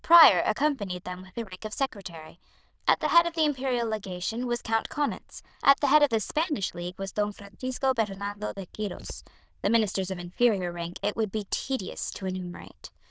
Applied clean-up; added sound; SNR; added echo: neural diffusion model UNIVERSE++.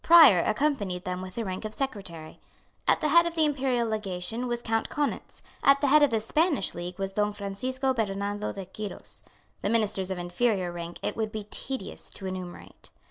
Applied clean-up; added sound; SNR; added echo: none; none; none; none.